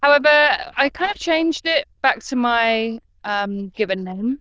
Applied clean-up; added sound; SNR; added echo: neural diffusion model UNIVERSE++.